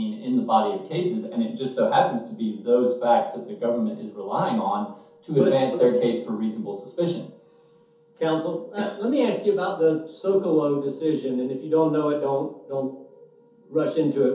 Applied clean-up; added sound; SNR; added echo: none; none; none; reverberation time 0.5 s.